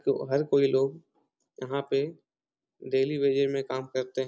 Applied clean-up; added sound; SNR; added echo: none; none; none; none.